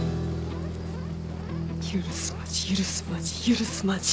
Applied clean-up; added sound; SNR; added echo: none; Fire; 17 dB; none.